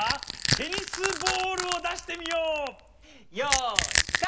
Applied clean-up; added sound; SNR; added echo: none; Crack / Crushing; -1 dB; none.